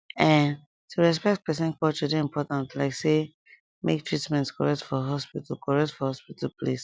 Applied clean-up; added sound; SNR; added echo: none; none; none; none.